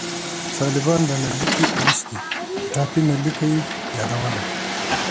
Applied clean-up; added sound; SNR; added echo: none; Truck; 2 dB; none.